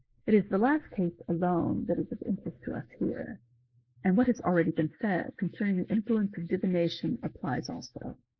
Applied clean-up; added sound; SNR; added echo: neural mask model Resemble Enhance denoiser.